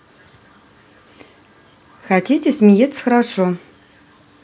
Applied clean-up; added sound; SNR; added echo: none; none; none; none.